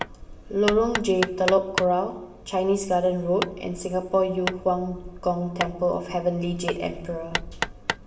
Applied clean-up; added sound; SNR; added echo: none; Hammer; 9 dB; reverberation time 0.8 s.